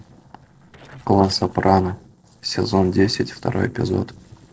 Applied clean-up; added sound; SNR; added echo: neural separator model SepFormer DNS4.